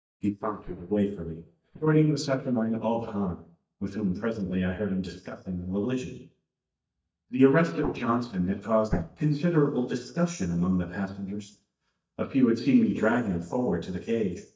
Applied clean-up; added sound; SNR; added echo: neural mask model DeepFilterNet 3.